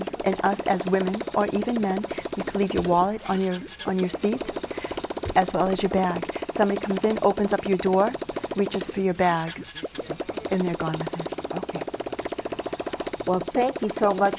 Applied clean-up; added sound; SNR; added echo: none; Motorcycle; 6 dB; none.